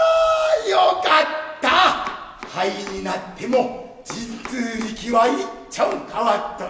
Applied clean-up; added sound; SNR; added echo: none; Domestic sounds, home sounds; 20 dB; none.